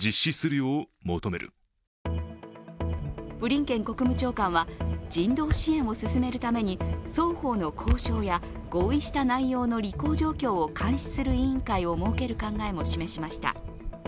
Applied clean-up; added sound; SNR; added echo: none; Bowed string instrument; 20 dB; none.